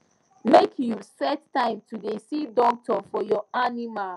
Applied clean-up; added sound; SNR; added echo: none; none; none; none.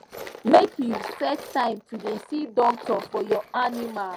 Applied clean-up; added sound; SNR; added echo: none; Tools; 15 dB; none.